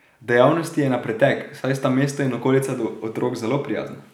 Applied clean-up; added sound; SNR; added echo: none; none; none; none.